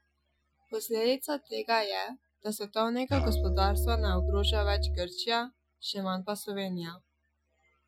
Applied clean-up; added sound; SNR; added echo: classical method Wiener filter.